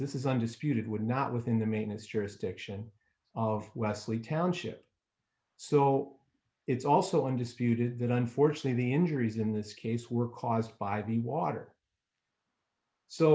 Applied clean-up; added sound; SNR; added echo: none; none; none; none.